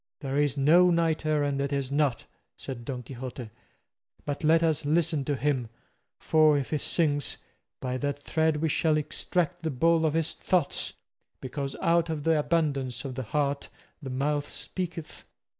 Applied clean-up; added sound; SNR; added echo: none; none; none; none.